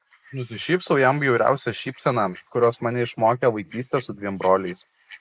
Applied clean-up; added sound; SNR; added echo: neural mask model Resemble Enhance denoiser.